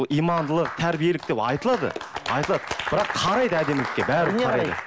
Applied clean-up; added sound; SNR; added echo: none; none; none; none.